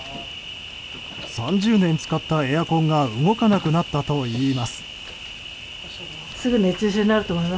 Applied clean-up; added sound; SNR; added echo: none; Cricket; 13 dB; none.